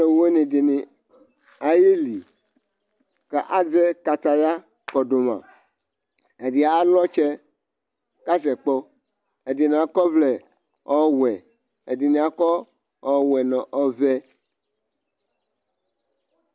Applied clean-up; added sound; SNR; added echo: none; Clapping; 17 dB; none.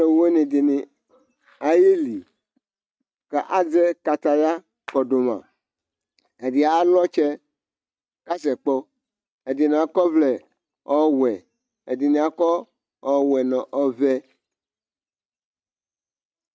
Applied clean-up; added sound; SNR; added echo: neural mask model RNNoise.